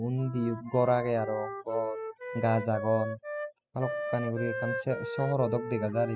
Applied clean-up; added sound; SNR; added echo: classical method spectral subtraction.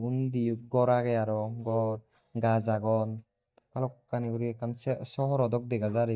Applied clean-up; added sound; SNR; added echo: neural mask model DeepFilterNet 3.